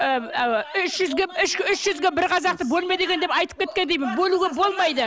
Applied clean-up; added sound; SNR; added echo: none; none; none; none.